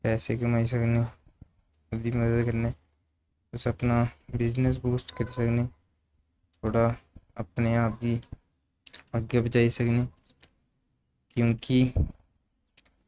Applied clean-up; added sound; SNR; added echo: neural mask model RNNoise.